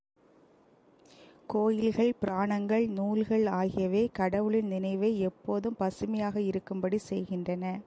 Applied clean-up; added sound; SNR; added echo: none; none; none; none.